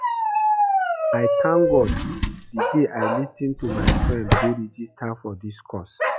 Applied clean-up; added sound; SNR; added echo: classical method log-MMSE.